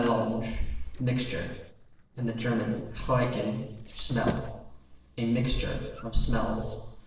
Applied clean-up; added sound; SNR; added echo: neural separator model SepFormer DNS4.